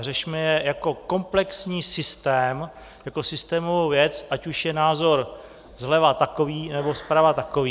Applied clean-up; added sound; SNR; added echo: none; none; none; none.